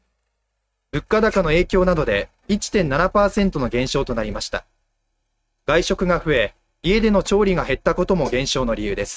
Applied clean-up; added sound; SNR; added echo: neural mask model RNNoise.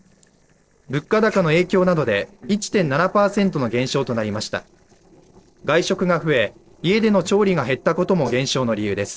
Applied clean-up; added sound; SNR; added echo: neural separator model SepFormer DNS4.